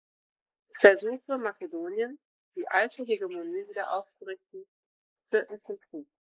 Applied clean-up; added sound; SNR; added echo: neural mask model Resemble Enhance denoiser.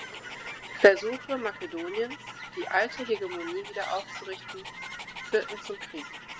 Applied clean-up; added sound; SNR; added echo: none; Chirp, tweet / Fowl + Dog; 11 dB; none.